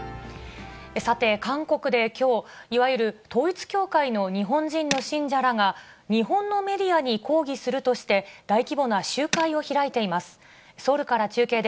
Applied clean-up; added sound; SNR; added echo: none; Tools; 12 dB; none.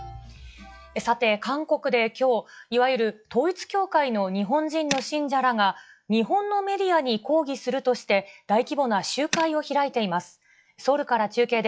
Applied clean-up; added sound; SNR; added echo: classical method log-MMSE.